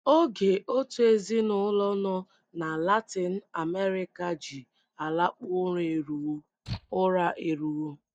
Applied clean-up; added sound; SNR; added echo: neural mask model DeepFilterNet 3.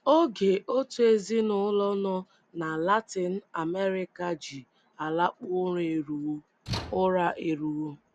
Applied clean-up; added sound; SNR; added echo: none; Slam / Tools; 12 dB; none.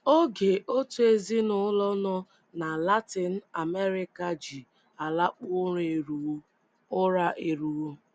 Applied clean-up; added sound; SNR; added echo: none; none; none; none.